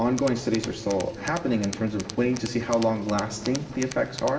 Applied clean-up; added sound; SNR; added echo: none; Tools; 14 dB; reverberation time 2.2 s.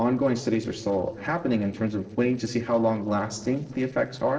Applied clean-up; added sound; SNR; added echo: neural separator model SepFormer DNS4.